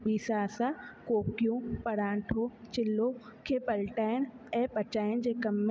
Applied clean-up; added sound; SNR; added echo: none; none; none; none.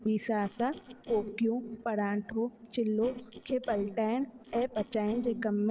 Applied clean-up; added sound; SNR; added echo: neural separator model SepFormer DNS4.